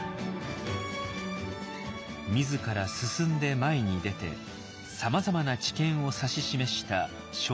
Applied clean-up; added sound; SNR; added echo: none; none; none; none.